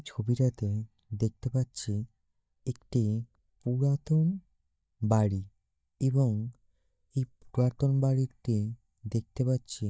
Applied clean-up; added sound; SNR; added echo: neural mask model DeepFilterNet 3.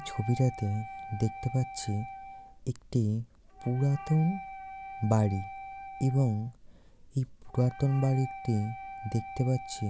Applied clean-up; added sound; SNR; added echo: none; Wind instrument, woodwind instrument; 13 dB; none.